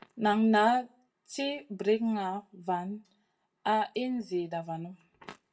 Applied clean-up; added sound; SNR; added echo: none; none; none; reverberation time 0.2 s.